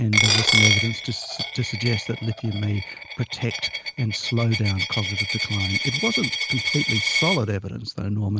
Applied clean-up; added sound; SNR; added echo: none; Coin (dropping); 0 dB; none.